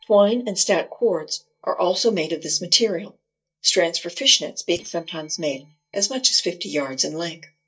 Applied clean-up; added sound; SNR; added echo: neural mask model DeepFilterNet 3.